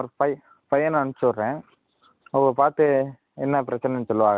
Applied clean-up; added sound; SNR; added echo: none; none; none; none.